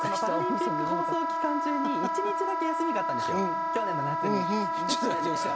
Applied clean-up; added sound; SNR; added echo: none; Wind instrument, woodwind instrument; -2 dB; none.